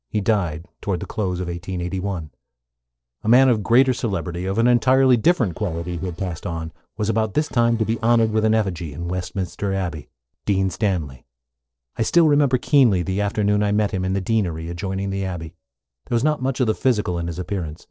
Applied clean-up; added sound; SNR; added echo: neural separator model SepFormer DNS4.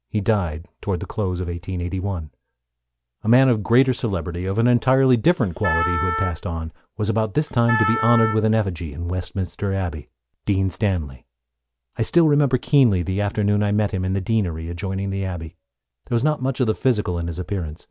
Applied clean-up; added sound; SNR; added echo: none; Wind instrument, woodwind instrument; 5 dB; none.